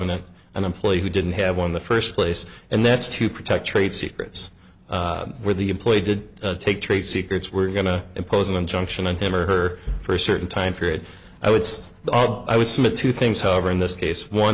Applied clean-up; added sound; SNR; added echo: none; none; none; none.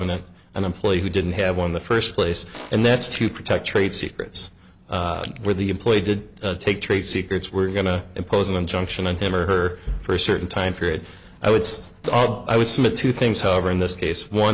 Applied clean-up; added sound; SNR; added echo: none; Crushing + Fart; 18 dB; none.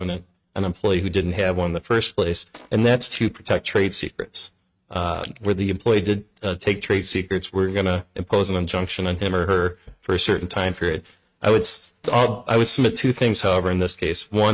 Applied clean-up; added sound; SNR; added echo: neural mask model RNNoise.